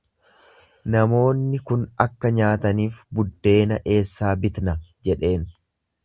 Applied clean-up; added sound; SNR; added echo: none; none; none; none.